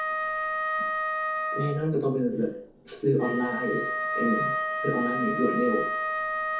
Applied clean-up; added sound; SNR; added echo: none; Wind instrument, woodwind instrument; 1 dB; reverberation time 0.5 s.